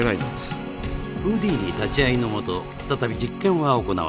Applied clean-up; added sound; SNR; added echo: none; Glass; 13 dB; none.